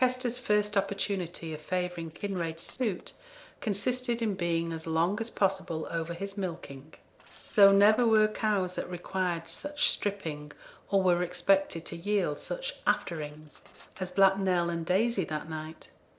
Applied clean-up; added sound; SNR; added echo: neural separator model SepFormer DNS4.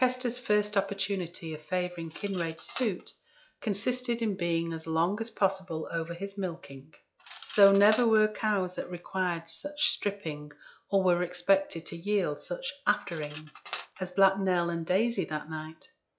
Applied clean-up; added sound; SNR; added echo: classical method log-MMSE.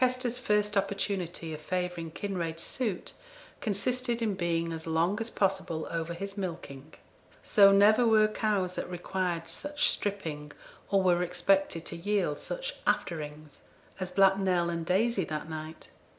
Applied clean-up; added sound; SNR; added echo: none; none; none; none.